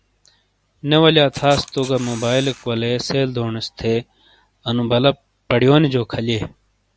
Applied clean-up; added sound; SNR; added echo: none; Camera; 17 dB; none.